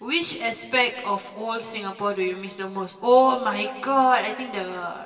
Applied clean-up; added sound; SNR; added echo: none; none; none; reverberation time 2.3 s.